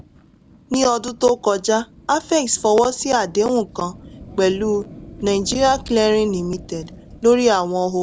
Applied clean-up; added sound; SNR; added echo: none; Fire; 20 dB; none.